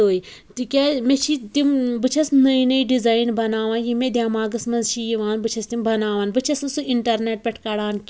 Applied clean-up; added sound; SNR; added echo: none; none; none; none.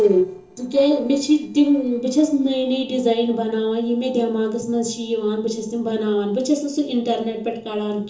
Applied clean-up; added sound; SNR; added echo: neural separator model SepFormer DNS4.